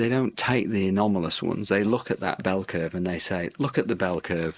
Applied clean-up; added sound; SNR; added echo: neural mask model Resemble Enhance denoiser.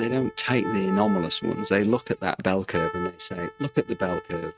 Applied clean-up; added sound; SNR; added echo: neural mask model RNNoise.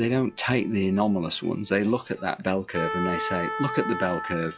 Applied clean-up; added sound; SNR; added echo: classical method log-MMSE.